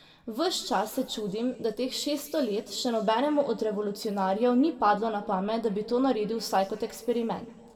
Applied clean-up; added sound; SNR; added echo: none; none; none; reverberation time 1.3 s.